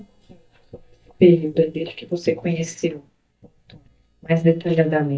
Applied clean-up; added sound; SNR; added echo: neural mask model DeepFilterNet 3.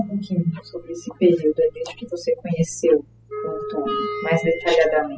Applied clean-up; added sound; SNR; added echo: classical method spectral subtraction.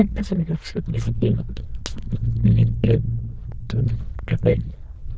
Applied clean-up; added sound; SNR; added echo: neural diffusion model UNIVERSE++.